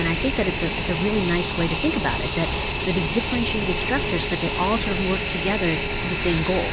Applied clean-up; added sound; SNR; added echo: none; Fixed-wing aircraft, airplane; 1 dB; none.